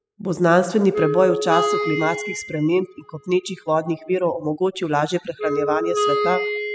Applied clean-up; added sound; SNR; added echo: classical method spectral subtraction.